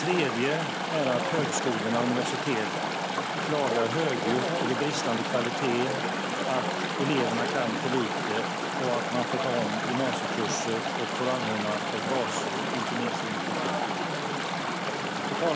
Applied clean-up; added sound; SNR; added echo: none; Chatter / Stream; -2 dB; none.